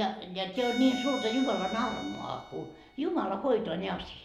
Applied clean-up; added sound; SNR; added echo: none; Bowed string instrument; 11 dB; none.